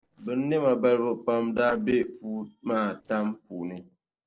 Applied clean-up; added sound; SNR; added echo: neural separator model SepFormer DNS4.